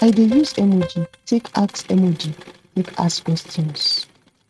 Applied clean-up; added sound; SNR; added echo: neural mask model RNNoise.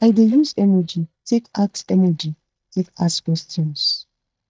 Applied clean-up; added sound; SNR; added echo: neural mask model DeepFilterNet 3.